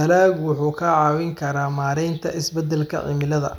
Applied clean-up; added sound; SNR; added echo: none; none; none; none.